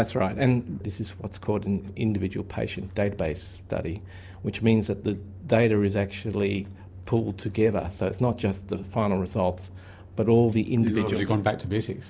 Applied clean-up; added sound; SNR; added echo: none; none; none; none.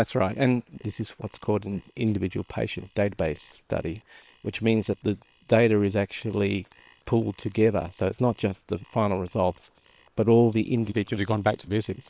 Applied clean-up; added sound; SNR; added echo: neural separator model SepFormer WHAM!.